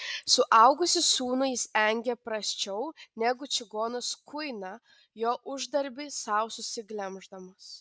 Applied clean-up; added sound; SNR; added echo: none; none; none; none.